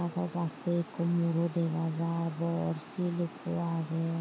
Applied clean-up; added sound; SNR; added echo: none; Water; 16 dB; none.